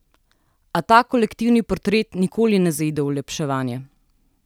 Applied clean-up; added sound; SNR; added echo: none; none; none; none.